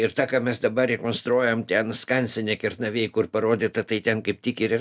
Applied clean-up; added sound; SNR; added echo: none; none; none; none.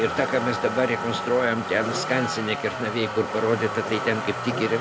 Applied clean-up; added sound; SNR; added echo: none; Motor vehicle (road); 4 dB; none.